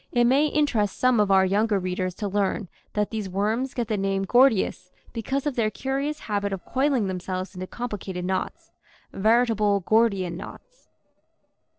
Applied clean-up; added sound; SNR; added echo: neural separator model SepFormer DNS4.